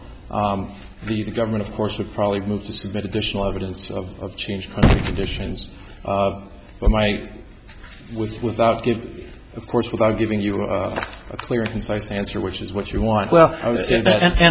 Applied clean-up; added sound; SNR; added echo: none; Gunshot, gunfire; 3 dB; none.